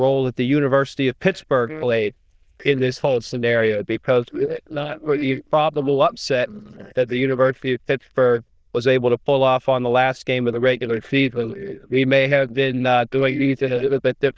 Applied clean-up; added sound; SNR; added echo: neural diffusion model UNIVERSE++.